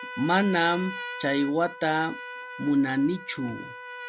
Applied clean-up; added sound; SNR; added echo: none; Trumpet; 12 dB; none.